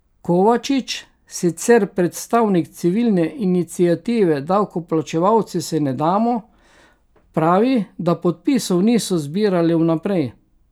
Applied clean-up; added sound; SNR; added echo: none; none; none; none.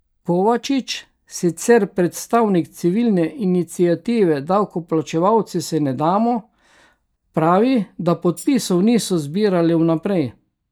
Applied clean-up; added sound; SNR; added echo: neural mask model DeepFilterNet 3.